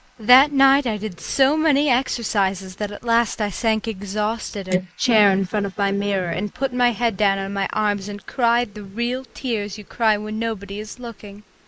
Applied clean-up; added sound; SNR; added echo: neural mask model Resemble Enhance denoiser.